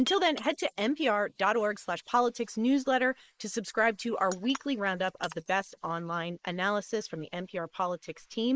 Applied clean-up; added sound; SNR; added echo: neural mask model Resemble Enhance denoiser.